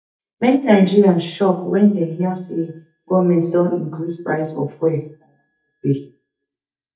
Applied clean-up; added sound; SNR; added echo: neural mask model DeepFilterNet 3.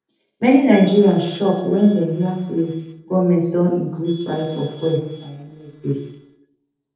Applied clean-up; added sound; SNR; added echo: neural separator model SepFormer DNS4.